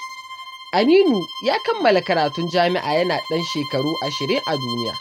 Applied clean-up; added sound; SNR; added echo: none; Bowed string instrument; 11 dB; none.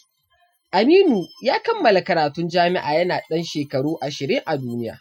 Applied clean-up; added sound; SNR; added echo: classical method Wiener filter.